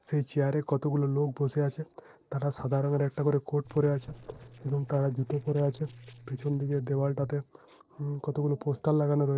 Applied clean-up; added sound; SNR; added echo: neural separator model SepFormer DNS4.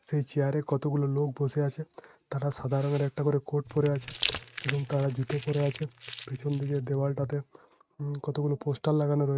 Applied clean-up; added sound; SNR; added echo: neural mask model RNNoise.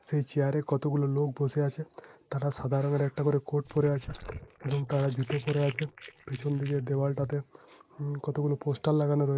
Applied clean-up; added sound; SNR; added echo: neural mask model Resemble Enhance denoiser.